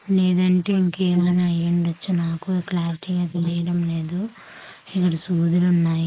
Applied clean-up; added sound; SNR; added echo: neural mask model Resemble Enhance denoiser.